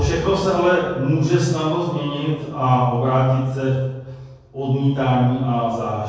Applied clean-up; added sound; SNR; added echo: none; none; none; reverberation time 1.3 s.